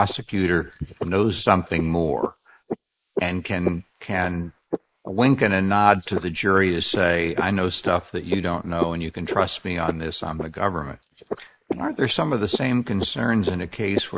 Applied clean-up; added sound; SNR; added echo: neural mask model Resemble Enhance denoiser.